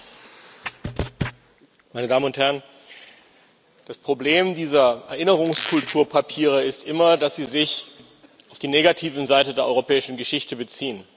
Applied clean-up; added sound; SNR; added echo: none; Squeak; 8 dB; none.